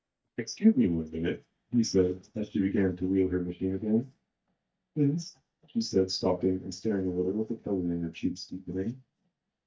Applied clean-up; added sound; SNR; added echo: neural mask model DeepFilterNet 3.